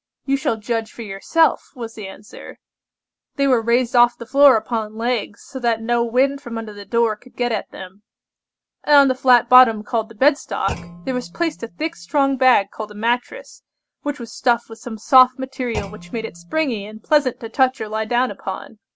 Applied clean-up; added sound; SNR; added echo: none; Thump, thud; 17 dB; none.